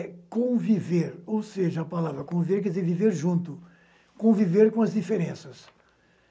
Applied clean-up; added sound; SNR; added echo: none; none; none; none.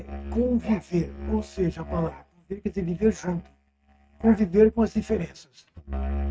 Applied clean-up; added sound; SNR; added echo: neural mask model RNNoise.